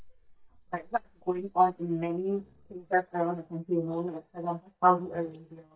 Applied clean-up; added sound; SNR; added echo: neural mask model DeepFilterNet 3.